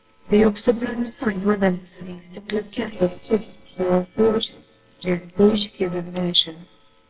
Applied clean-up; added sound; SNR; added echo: neural separator model SepFormer WHAMR!.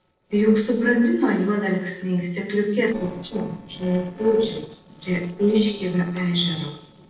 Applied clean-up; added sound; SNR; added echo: neural separator model SepFormer DNS4.